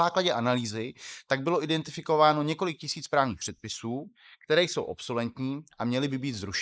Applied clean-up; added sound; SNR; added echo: neural mask model Resemble Enhance denoiser.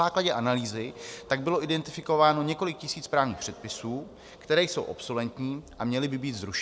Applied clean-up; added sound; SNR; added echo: none; none; none; none.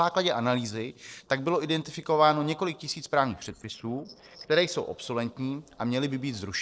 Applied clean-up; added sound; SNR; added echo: neural separator model SepFormer DNS4.